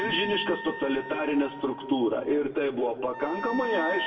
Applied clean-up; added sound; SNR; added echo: none; Wind instrument, woodwind instrument; 9 dB; reverberation time 1.3 s.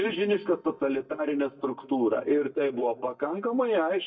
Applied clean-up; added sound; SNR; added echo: neural mask model DeepFilterNet 3.